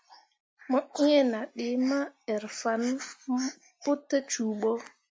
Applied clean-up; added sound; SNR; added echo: none; none; none; none.